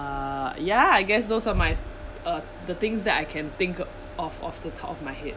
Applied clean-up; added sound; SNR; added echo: none; none; none; none.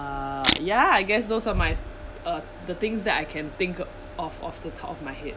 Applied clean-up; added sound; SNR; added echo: none; Camera; -1 dB; none.